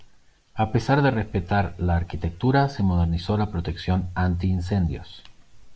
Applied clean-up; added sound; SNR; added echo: none; none; none; none.